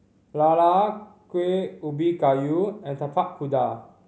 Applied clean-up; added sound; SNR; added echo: none; none; none; none.